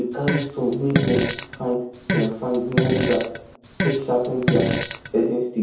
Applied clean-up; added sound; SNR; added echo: none; Fart; 1 dB; reverberation time 0.7 s.